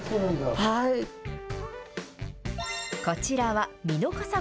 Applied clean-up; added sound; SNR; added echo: none; none; none; none.